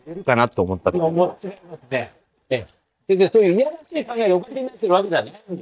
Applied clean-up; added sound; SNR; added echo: neural mask model DeepFilterNet 3.